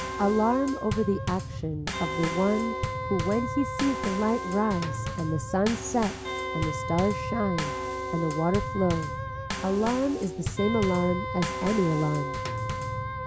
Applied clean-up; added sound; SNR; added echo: none; Bass drum / Snare drum / Drum kit + Wind instrument, woodwind instrument; 4 dB; none.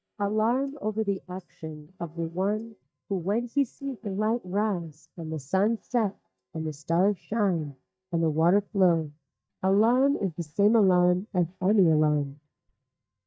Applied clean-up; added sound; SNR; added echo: neural mask model DeepFilterNet 3.